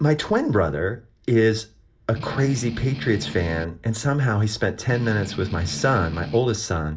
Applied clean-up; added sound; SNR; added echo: none; Strum; 11 dB; reverberation time 0.2 s.